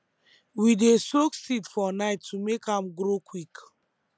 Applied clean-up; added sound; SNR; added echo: none; none; none; none.